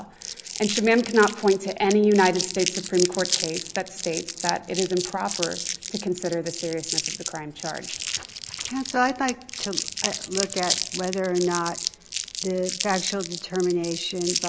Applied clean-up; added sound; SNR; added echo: none; Crumpling, crinkling; 6 dB; none.